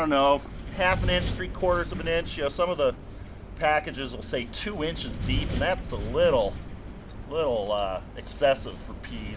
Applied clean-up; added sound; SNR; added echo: none; Wind; 7 dB; none.